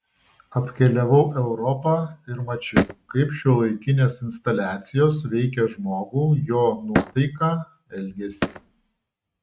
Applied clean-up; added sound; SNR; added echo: neural mask model RNNoise.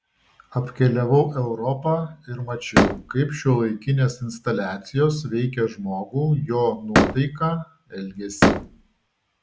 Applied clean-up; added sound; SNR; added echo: none; Slam; -1 dB; none.